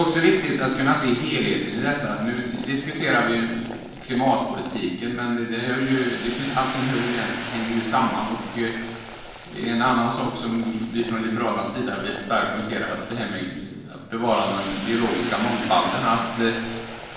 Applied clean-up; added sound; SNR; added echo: none; Boiling; 11 dB; reverberation time 1.1 s.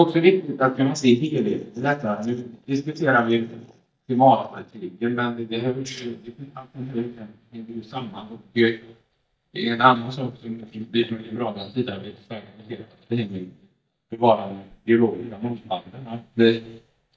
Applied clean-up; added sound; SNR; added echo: neural mask model DeepFilterNet 3.